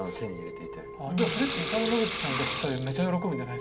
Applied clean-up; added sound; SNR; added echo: none; Sink (filling or washing) / Water; 2 dB; reverberation time 1.7 s.